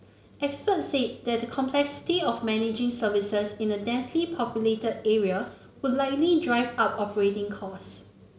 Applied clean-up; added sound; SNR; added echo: none; none; none; none.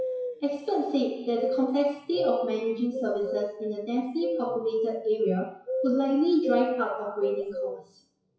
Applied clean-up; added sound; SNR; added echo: classical method WPE with log-MMSE.